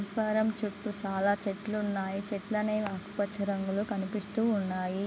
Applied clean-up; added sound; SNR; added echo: none; none; none; none.